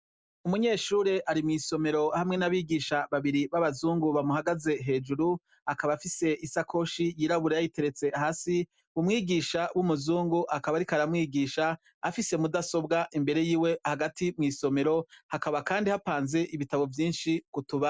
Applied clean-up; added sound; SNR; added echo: none; none; none; none.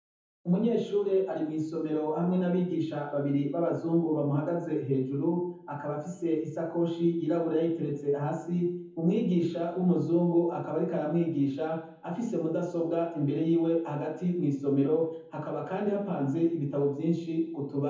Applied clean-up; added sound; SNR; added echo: none; none; none; reverberation time 0.7 s.